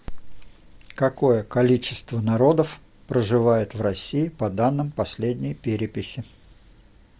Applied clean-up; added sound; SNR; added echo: none; none; none; none.